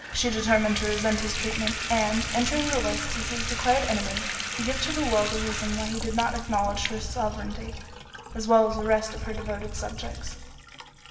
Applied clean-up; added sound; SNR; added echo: none; Bathtub (filling or washing) / Water tap, faucet; 7 dB; reverberation time 1.4 s.